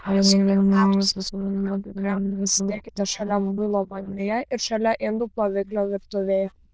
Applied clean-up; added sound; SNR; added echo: neural diffusion model UNIVERSE++.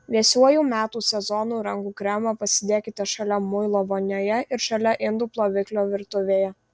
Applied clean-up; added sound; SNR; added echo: none; none; none; none.